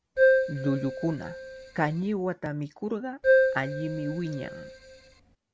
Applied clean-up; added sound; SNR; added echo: none; Keyboard (musical); -5 dB; none.